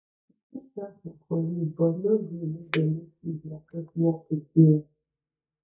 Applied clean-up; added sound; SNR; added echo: neural mask model DeepFilterNet 3.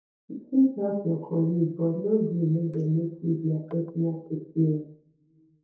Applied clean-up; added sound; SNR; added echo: neural separator model SepFormer DNS4.